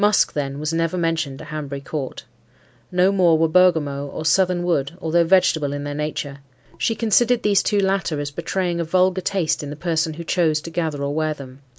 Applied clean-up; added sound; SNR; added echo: none; none; none; none.